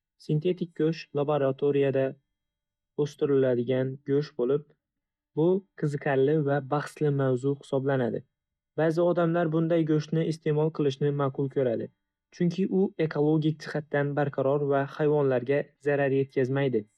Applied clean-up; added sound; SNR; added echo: neural mask model DeepFilterNet 3.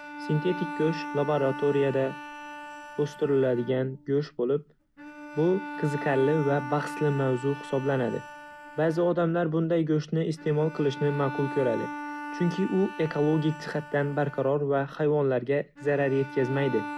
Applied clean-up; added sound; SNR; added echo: none; Bowed string instrument; 12 dB; none.